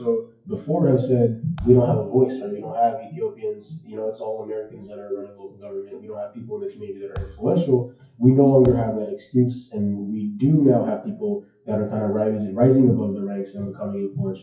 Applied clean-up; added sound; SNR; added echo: classical method WPE with log-MMSE.